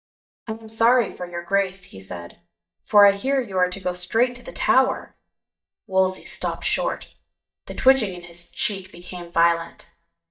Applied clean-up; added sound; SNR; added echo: neural mask model DeepFilterNet 3.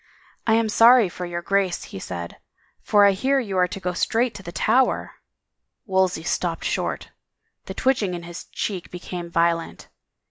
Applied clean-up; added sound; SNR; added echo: none; none; none; none.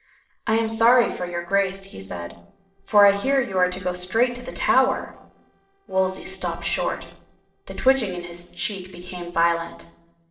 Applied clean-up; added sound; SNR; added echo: neural separator model SepFormer DNS4.